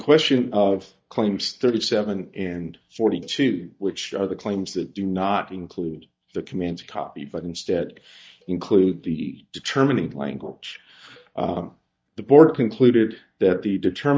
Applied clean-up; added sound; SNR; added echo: neural mask model DeepFilterNet 3.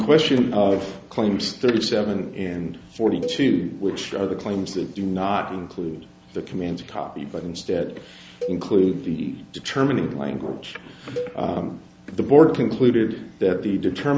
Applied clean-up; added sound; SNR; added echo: none; Cowbell; 14 dB; none.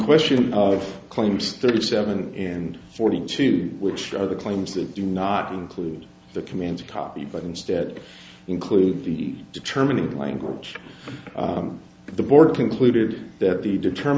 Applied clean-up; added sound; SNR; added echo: none; none; none; none.